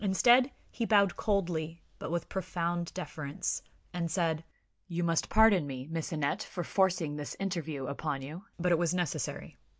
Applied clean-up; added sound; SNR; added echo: none; none; none; none.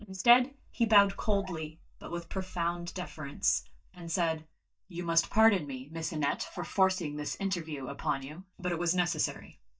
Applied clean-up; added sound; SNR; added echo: neural mask model DeepFilterNet 3.